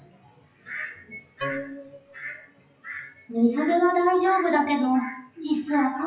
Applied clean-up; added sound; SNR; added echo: classical method WPE with log-MMSE.